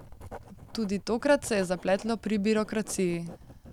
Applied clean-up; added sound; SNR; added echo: none; Writing; 17 dB; none.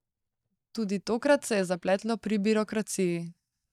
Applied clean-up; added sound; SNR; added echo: neural mask model DeepFilterNet 3.